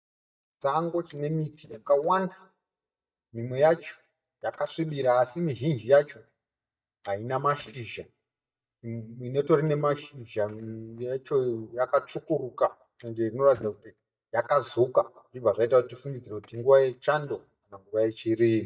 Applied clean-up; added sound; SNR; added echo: neural mask model DeepFilterNet 3.